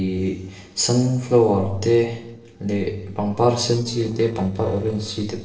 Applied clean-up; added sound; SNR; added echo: neural separator model SepFormer DNS4.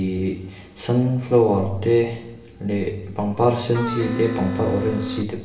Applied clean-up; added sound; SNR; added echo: none; Wind instrument, woodwind instrument; 7 dB; reverberation time 1.1 s.